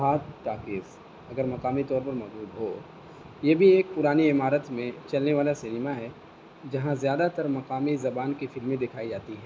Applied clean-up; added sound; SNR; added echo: none; none; none; none.